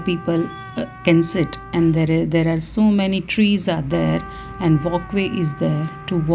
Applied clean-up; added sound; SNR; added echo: none; Trumpet; 19 dB; none.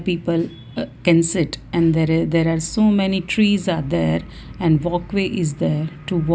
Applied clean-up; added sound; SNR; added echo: none; none; none; none.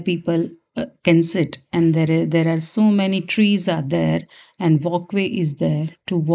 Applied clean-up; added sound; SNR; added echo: neural mask model Resemble Enhance denoiser.